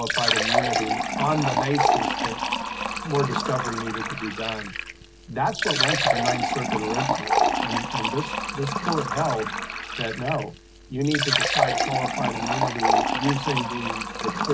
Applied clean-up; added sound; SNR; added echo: none; Fill (with liquid); -3 dB; none.